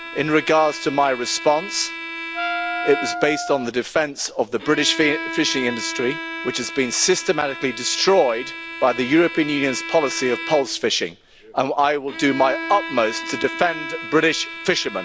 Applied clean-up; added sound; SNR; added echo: none; Wind instrument, woodwind instrument + Bowed string instrument; 9 dB; none.